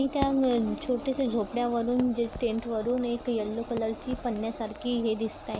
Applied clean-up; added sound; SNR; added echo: none; Crackle; 15 dB; none.